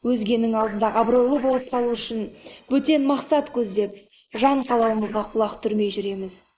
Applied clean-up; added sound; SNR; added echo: neural mask model Resemble Enhance denoiser.